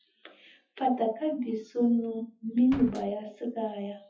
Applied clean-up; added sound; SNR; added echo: classical method WPE with log-MMSE.